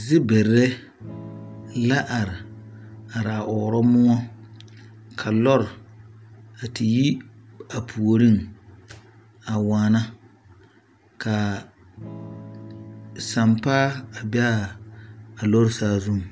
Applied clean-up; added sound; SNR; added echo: none; Electric guitar / Strum; 20 dB; none.